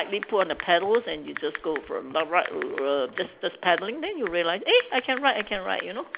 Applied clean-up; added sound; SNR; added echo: none; Typing; 14 dB; none.